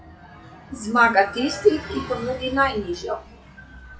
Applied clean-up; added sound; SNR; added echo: classical method WPE with log-MMSE.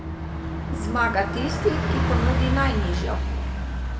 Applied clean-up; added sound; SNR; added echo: none; Bus; -3 dB; reverberation time 2.0 s.